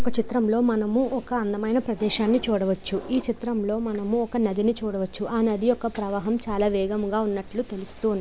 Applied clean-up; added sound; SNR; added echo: none; none; none; none.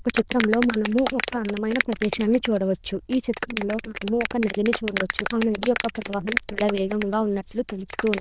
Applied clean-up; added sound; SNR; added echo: neural diffusion model UNIVERSE++.